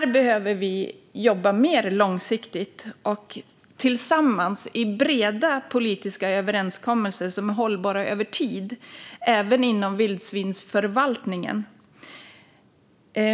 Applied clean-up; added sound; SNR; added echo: none; none; none; none.